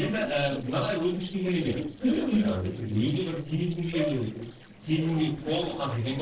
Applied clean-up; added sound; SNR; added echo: neural separator model SepFormer DNS4.